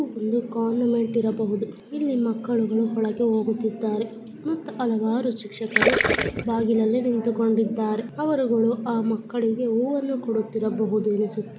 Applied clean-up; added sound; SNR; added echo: none; Gurgling; 1 dB; none.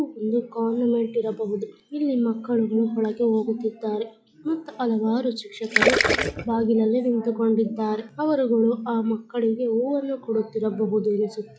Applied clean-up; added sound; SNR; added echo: classical method log-MMSE.